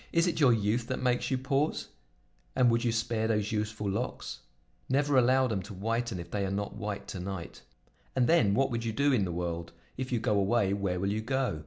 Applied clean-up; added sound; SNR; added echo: none; none; none; none.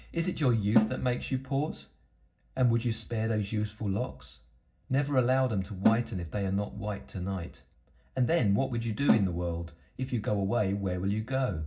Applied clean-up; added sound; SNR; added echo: none; Snare drum; -1 dB; reverberation time 0.4 s.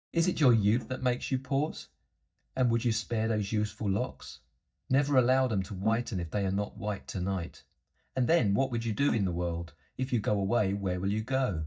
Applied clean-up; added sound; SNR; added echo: neural mask model DeepFilterNet 3.